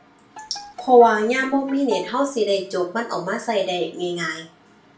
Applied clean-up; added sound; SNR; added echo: none; Bowed string instrument; 17 dB; reverberation time 0.4 s.